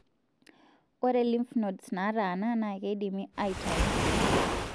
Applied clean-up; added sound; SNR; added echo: none; Waves, surf; 2 dB; none.